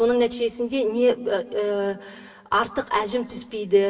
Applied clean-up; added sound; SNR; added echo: none; none; none; reverberation time 2.8 s.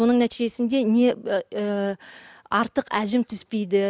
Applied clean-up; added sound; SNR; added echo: none; none; none; none.